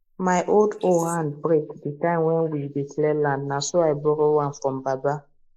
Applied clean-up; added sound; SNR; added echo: neural mask model Resemble Enhance denoiser.